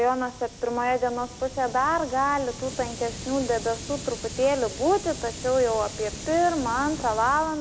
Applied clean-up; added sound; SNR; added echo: none; Hiss; 12 dB; none.